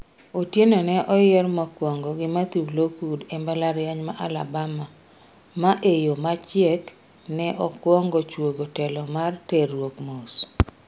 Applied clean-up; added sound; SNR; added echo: none; none; none; none.